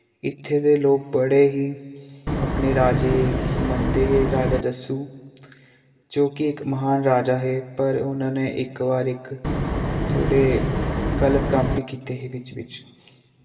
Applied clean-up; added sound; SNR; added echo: none; Wind; 0 dB; reverberation time 2.1 s.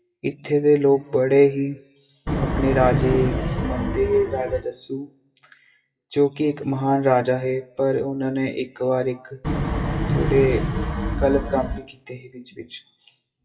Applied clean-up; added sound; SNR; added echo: classical method WPE with log-MMSE.